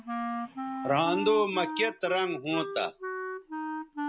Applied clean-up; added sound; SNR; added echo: none; Wind instrument, woodwind instrument; 5 dB; none.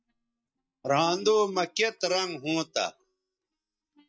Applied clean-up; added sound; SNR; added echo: neural mask model DeepFilterNet 3.